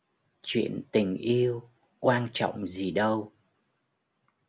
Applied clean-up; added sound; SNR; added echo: none; none; none; none.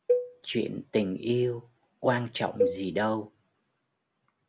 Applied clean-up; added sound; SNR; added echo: none; Cowbell; 2 dB; none.